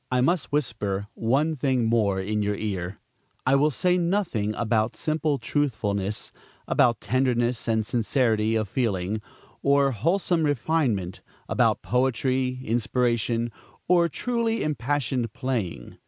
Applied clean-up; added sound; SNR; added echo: none; none; none; none.